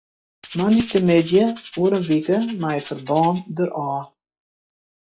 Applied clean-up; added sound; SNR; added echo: classical method log-MMSE.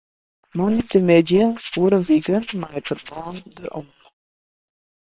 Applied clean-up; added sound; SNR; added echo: neural separator model SepFormer WHAM!.